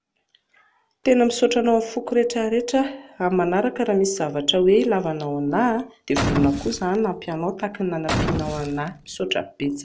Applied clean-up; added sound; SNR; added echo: none; Boom; 4 dB; none.